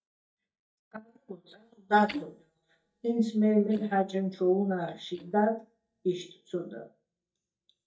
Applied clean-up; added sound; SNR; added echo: neural mask model DeepFilterNet 3.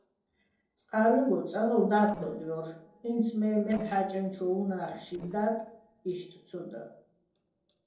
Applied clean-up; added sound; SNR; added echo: neural separator model SepFormer DNS4.